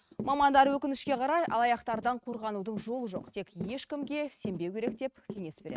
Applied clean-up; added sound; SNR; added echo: neural mask model RNNoise.